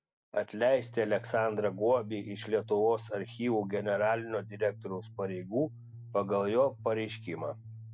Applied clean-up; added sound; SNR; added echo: none; Bass guitar; 15 dB; none.